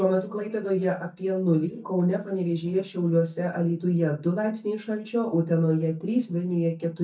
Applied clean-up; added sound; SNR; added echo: neural mask model DeepFilterNet 3.